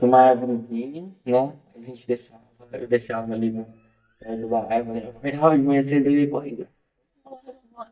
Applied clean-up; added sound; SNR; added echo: neural mask model DeepFilterNet 3.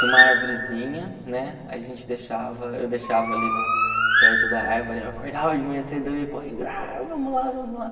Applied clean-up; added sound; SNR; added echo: none; Bird; -2 dB; reverberation time 2.3 s.